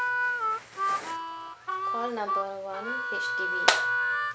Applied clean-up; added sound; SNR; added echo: none; Harmonica; -5 dB; none.